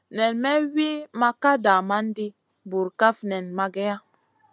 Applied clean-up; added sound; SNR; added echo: none; none; none; none.